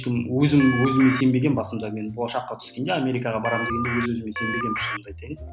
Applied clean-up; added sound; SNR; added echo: none; Telephone; 5 dB; none.